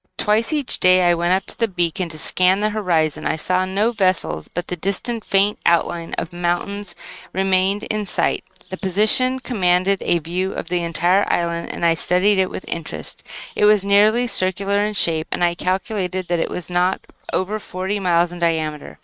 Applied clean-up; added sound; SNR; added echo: neural mask model RNNoise.